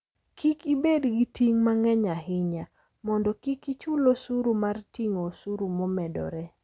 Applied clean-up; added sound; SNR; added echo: none; none; none; none.